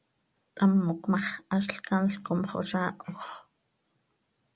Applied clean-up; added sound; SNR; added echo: none; none; none; none.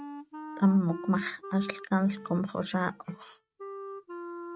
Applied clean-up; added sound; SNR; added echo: neural mask model RNNoise.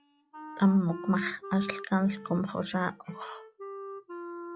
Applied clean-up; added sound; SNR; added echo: classical method log-MMSE.